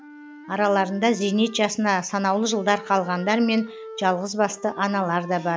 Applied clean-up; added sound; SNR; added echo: none; Wind instrument, woodwind instrument; 18 dB; none.